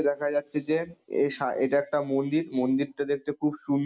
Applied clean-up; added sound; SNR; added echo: none; none; none; none.